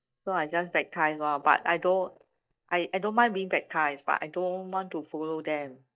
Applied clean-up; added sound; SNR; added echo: neural mask model DeepFilterNet 3.